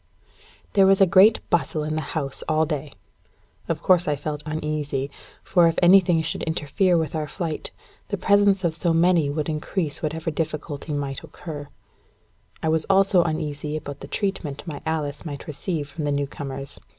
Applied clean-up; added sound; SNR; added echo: none; none; none; none.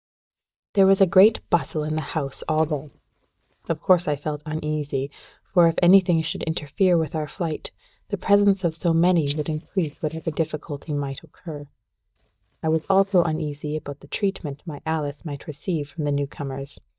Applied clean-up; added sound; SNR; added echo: neural mask model DeepFilterNet 3.